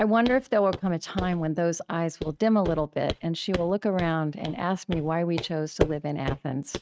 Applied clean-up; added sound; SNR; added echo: neural mask model RNNoise.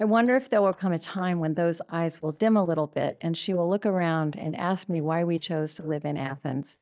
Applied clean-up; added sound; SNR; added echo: neural mask model DeepFilterNet 3.